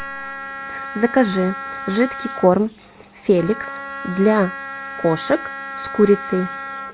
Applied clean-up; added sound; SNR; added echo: none; Wind instrument, woodwind instrument; 10 dB; none.